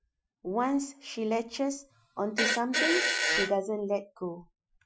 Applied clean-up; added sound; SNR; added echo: classical method Wiener filter.